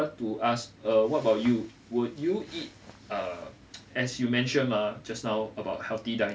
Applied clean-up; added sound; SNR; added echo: none; none; none; none.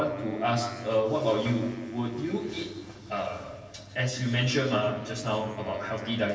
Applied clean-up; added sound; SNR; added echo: none; Wind instrument, woodwind instrument; 20 dB; reverberation time 1.3 s.